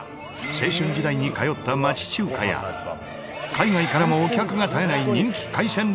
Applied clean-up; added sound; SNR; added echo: none; none; none; none.